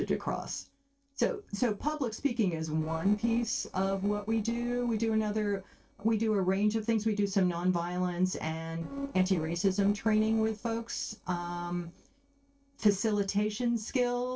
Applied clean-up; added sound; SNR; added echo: neural separator model SepFormer DNS4.